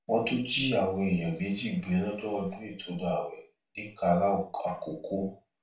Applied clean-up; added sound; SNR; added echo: none; none; none; reverberation time 0.3 s.